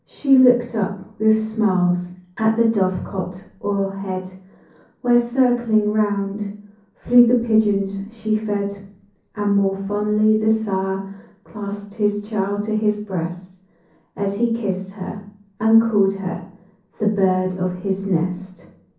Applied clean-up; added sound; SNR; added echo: none; none; none; reverberation time 0.6 s.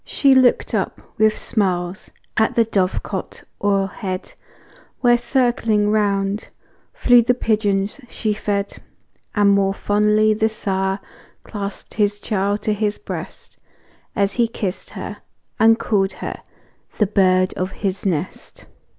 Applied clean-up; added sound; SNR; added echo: none; none; none; none.